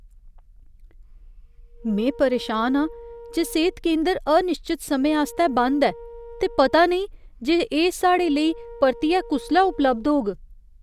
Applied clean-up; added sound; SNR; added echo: none; Wind instrument, woodwind instrument; 20 dB; none.